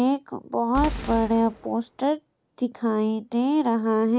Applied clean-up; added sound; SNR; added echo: none; Boom; 11 dB; none.